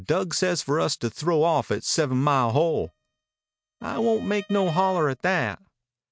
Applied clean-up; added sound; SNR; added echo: neural mask model RNNoise.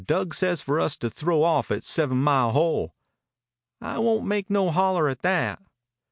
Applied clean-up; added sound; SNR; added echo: none; none; none; none.